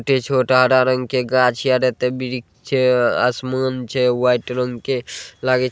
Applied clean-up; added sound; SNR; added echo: none; none; none; none.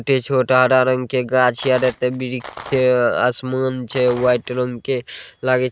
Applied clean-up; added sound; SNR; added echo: neural mask model RNNoise.